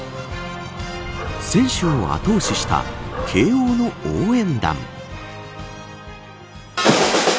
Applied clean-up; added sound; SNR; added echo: none; Dog; 9 dB; none.